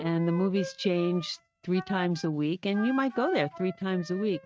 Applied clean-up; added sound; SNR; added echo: neural mask model RNNoise.